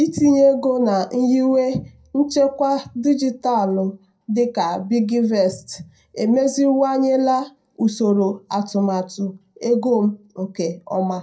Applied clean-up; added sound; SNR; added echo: none; none; none; reverberation time 0.2 s.